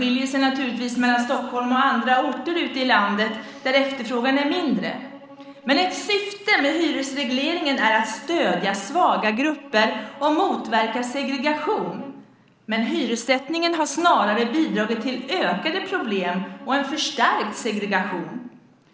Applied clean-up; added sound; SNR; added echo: none; Bowed string instrument; 20 dB; none.